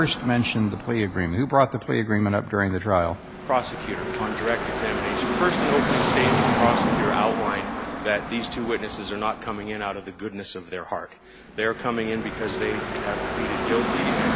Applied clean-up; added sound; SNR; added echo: none; Car passing by / Traffic noise, roadway noise; 2 dB; none.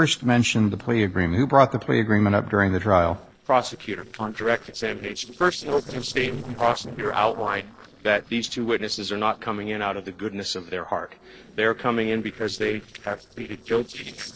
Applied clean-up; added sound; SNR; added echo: neural separator model SepFormer DNS4.